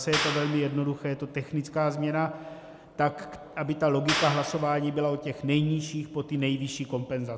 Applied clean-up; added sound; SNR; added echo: none; Clapping; 8 dB; none.